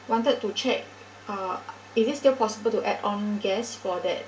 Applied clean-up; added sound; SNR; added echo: none; none; none; reverberation time 0.2 s.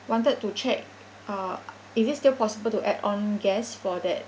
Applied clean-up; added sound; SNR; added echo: none; none; none; none.